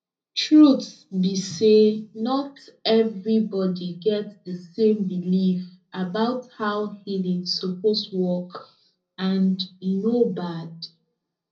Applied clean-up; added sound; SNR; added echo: none; none; none; reverberation time 0.4 s.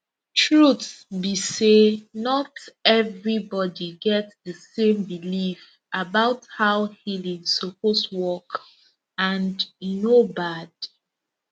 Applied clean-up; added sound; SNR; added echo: none; none; none; none.